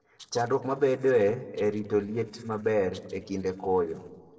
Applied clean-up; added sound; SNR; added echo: neural separator model SepFormer DNS4.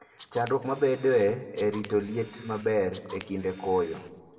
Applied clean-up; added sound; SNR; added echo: none; Camera; 19 dB; reverberation time 1.3 s.